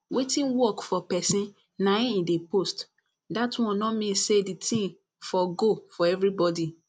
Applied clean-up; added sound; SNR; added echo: none; none; none; none.